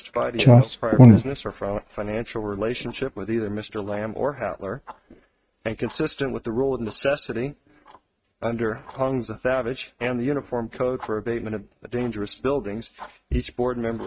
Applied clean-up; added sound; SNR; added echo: neural mask model RNNoise.